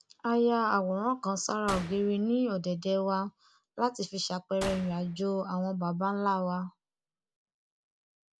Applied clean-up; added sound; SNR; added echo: none; Gunshot, gunfire; 16 dB; none.